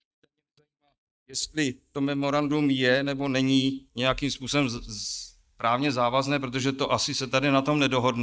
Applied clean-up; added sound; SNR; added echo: neural mask model DeepFilterNet 3.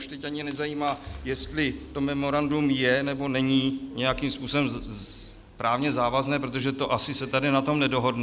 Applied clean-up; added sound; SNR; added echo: none; Wood + Bowed string instrument; 19 dB; none.